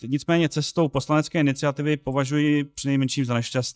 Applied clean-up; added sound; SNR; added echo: neural mask model DeepFilterNet 3.